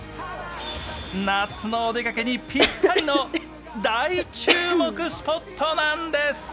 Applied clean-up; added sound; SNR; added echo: none; Cough; 0 dB; none.